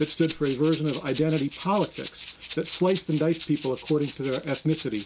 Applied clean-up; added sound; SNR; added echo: none; Rattle (instrument); 11 dB; none.